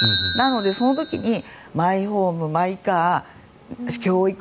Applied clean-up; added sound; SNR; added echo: none; Bicycle; 1 dB; none.